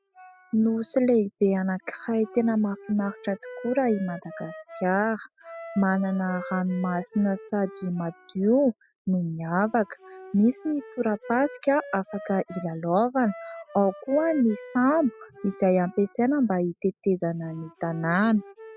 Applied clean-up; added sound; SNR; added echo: classical method spectral subtraction.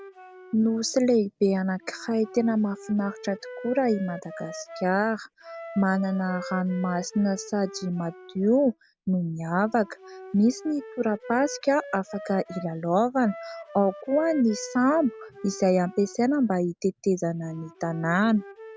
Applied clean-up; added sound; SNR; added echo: none; Wind instrument, woodwind instrument; 17 dB; none.